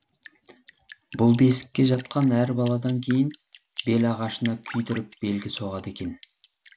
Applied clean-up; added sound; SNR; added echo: none; Drip; 17 dB; none.